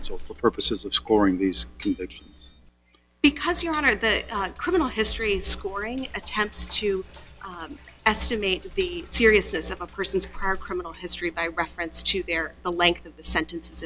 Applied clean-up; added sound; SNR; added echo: none; Sink (filling or washing) + Glass; 15 dB; none.